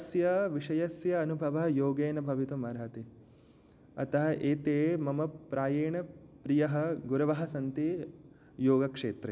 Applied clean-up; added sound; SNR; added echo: none; none; none; none.